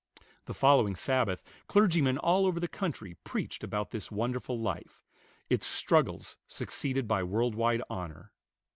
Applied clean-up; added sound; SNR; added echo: none; none; none; none.